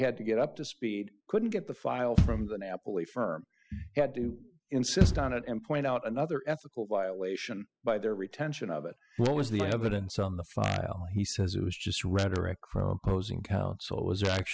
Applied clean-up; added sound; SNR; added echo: classical method spectral subtraction.